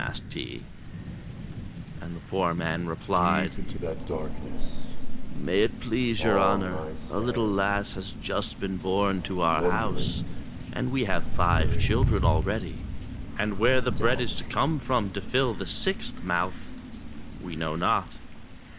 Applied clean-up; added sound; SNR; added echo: none; Crow; -1 dB; none.